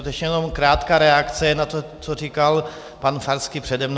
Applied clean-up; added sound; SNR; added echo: none; none; none; none.